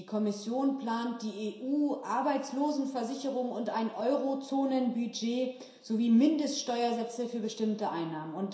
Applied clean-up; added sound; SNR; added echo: none; none; none; reverberation time 0.7 s.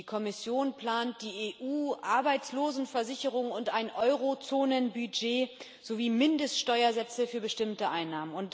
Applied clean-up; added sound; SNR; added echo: none; none; none; none.